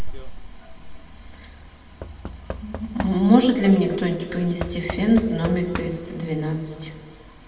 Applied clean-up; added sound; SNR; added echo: none; Knock / Wood; 14 dB; reverberation time 2.0 s.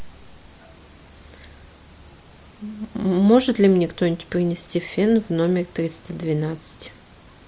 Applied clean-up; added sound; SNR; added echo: none; none; none; none.